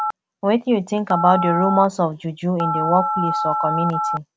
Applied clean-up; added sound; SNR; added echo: none; Telephone; 4 dB; none.